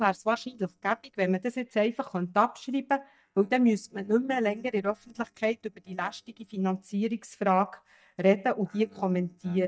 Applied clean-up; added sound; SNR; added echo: neural mask model DeepFilterNet 3.